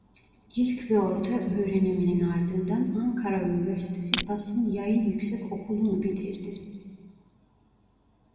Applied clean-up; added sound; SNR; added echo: none; Crushing; -1 dB; reverberation time 1.8 s.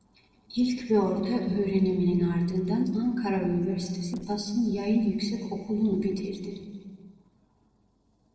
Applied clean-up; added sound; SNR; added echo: neural separator model SepFormer DNS4.